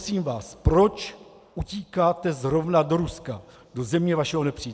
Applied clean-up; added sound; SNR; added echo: none; none; none; none.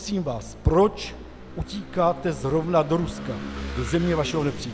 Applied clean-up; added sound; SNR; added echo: none; Engine / Vehicle; 11 dB; none.